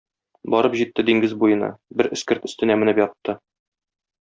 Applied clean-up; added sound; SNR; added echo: none; none; none; none.